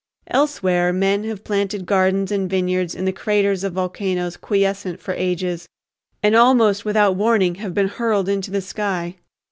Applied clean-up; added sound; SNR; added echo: none; none; none; none.